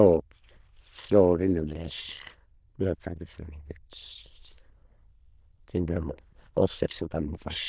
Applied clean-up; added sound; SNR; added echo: neural diffusion model UNIVERSE++.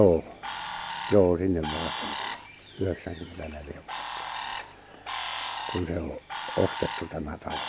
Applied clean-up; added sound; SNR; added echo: none; Bird; 7 dB; none.